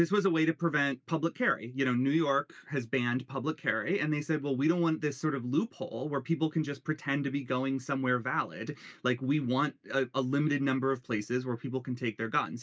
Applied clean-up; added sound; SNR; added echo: none; none; none; none.